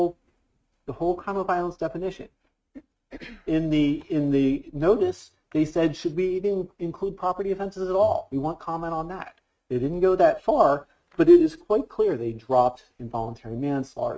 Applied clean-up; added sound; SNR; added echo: neural mask model RNNoise.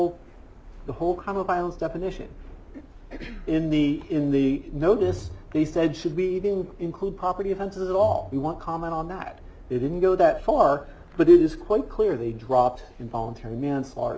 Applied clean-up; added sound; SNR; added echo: none; Bowed string instrument + Subway, metro, underground; 16 dB; none.